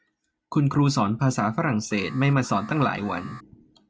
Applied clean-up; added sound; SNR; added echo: none; Alarm; 20 dB; none.